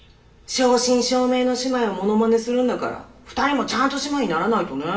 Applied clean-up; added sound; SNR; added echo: none; none; none; reverberation time 0.7 s.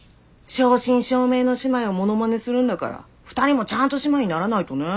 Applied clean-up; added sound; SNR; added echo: none; none; none; none.